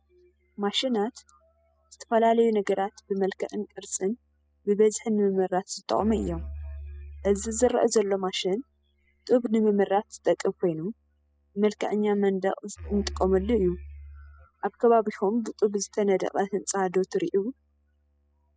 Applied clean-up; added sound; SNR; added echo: classical method spectral subtraction.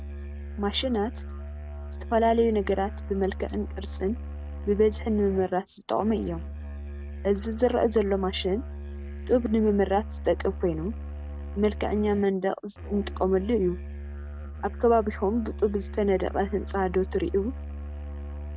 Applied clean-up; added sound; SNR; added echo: none; Musical instrument; 9 dB; none.